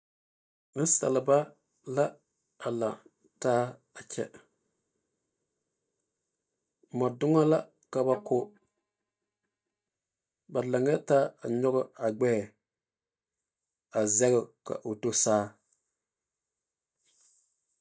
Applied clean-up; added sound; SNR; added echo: neural mask model DeepFilterNet 3.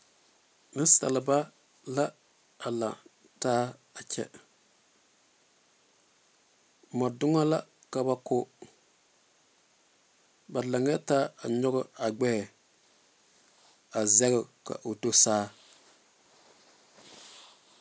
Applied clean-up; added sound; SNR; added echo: none; none; none; none.